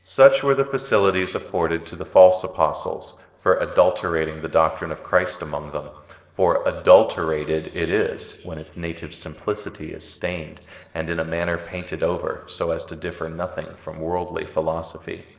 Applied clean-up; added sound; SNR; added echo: neural separator model SepFormer DNS4.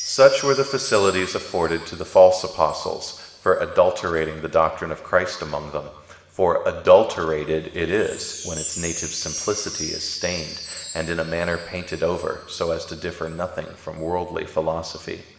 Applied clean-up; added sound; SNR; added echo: none; Wind chime; 15 dB; reverberation time 1.7 s.